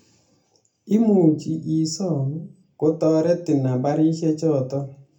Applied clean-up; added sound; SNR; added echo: none; none; none; reverberation time 0.3 s.